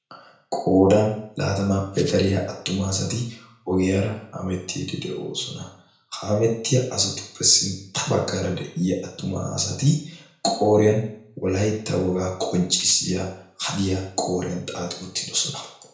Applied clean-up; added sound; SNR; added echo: none; Rattle (instrument); 15 dB; reverberation time 0.5 s.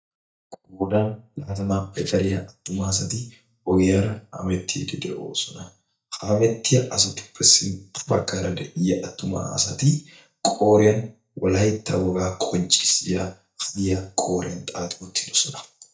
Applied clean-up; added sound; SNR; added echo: neural mask model DeepFilterNet 3.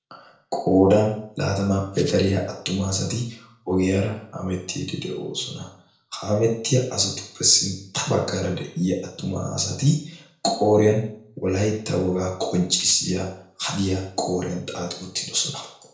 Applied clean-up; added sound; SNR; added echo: neural separator model SepFormer DNS4.